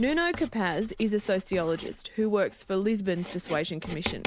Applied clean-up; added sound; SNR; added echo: none; Writing; 13 dB; none.